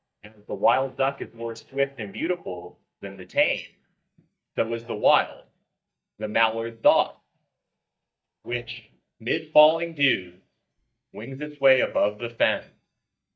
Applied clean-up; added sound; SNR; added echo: neural mask model DeepFilterNet 3.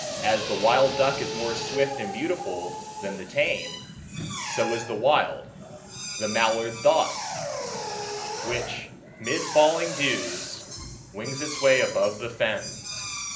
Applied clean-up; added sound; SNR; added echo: none; Drill; 7 dB; reverberation time 0.5 s.